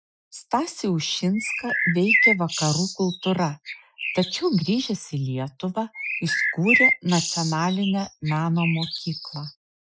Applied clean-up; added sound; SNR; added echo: classical method Wiener filter.